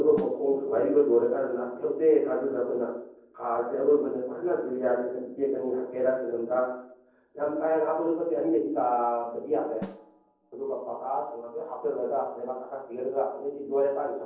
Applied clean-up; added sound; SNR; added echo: neural separator model SepFormer DNS4.